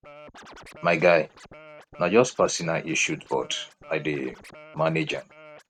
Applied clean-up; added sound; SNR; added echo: neural mask model RNNoise.